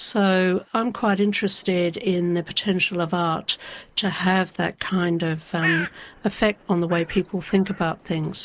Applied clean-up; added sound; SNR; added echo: neural mask model Resemble Enhance denoiser.